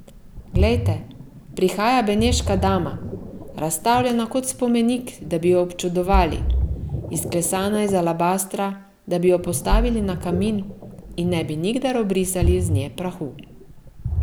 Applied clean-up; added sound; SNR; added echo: none; Ocean; 4 dB; none.